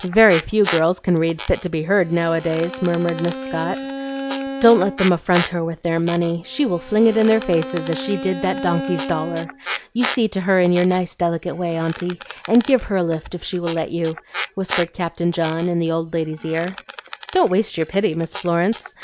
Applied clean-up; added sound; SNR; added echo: none; Squeak + Bowed string instrument; 10 dB; none.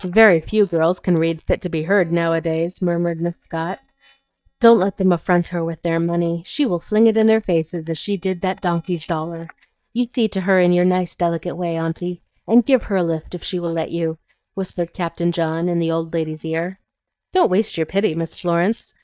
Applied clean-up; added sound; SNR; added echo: neural mask model DeepFilterNet 3.